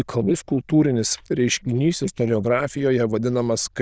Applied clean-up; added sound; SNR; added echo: neural diffusion model UNIVERSE++.